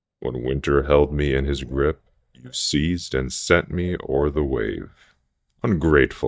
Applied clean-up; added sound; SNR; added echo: neural mask model DeepFilterNet 3.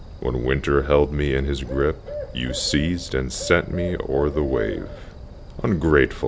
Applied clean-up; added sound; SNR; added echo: none; Bird; 12 dB; none.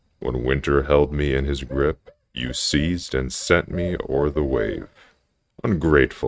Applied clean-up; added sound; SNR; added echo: neural mask model RNNoise.